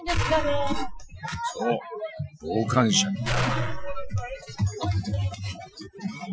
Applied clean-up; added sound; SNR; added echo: classical method Wiener filter.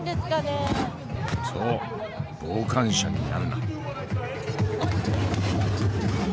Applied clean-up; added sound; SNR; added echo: none; none; none; none.